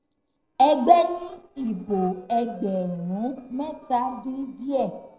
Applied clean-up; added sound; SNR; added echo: neural separator model SepFormer DNS4.